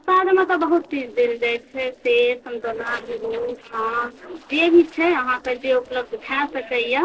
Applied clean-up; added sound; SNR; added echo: neural separator model SepFormer DNS4.